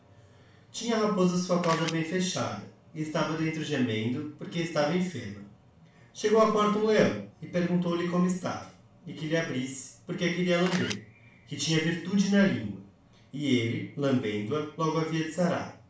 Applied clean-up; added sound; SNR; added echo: none; Camera; 7 dB; reverberation time 0.4 s.